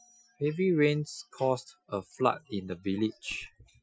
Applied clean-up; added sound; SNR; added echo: classical method Wiener filter.